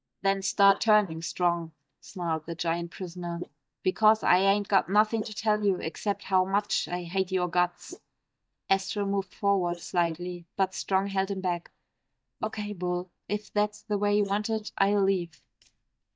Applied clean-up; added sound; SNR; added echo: neural mask model DeepFilterNet 3.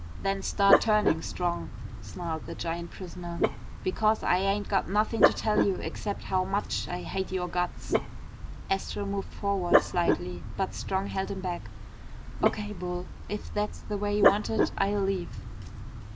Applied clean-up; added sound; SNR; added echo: none; Dog; 1 dB; none.